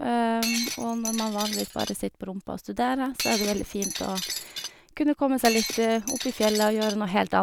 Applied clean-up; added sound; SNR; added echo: none; Shatter; 6 dB; none.